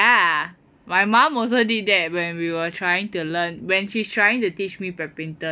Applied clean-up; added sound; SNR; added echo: none; none; none; none.